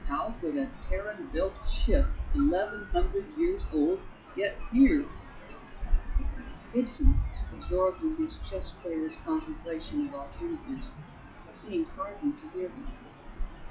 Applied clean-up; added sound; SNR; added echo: classical method log-MMSE.